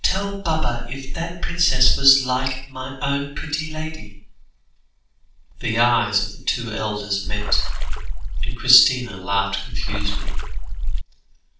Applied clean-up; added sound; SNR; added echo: neural separator model SepFormer DNS4.